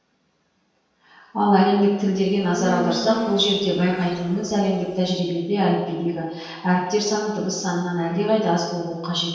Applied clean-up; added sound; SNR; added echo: none; Insect; 10 dB; reverberation time 1.2 s.